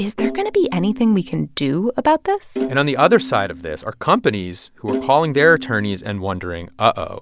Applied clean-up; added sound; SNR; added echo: none; Bowed string instrument; 12 dB; none.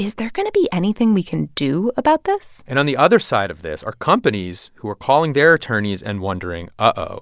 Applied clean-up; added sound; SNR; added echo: none; none; none; none.